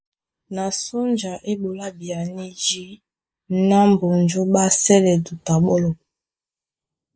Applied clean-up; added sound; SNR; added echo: neural mask model Resemble Enhance denoiser.